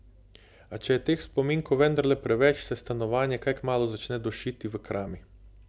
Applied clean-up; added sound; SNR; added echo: none; none; none; none.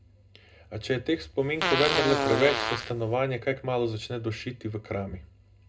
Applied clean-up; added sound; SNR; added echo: none; Fart; -1 dB; reverberation time 0.2 s.